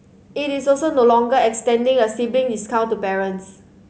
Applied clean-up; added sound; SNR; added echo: none; none; none; none.